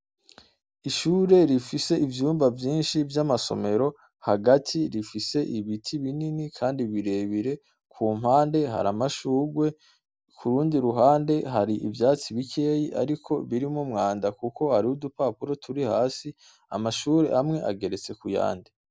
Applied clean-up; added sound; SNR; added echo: none; none; none; none.